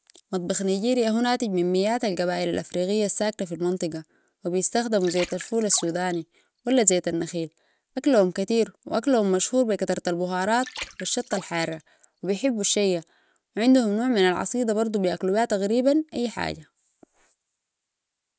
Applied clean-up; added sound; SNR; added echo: none; Water; 20 dB; none.